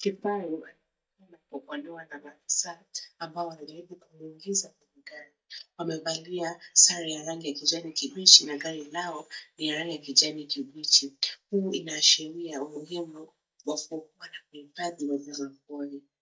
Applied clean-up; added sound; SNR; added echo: neural mask model DeepFilterNet 3.